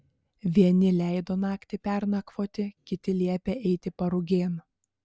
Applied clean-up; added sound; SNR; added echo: none; none; none; none.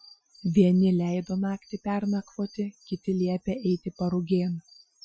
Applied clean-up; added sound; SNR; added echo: classical method Wiener filter.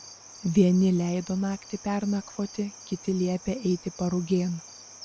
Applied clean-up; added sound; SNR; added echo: none; Cricket; 19 dB; none.